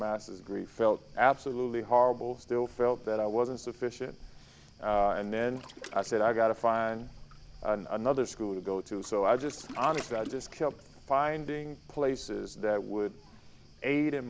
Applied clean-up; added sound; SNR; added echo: none; Waves, surf; 19 dB; none.